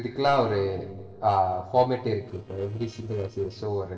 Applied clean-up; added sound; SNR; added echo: neural separator model SepFormer DNS4.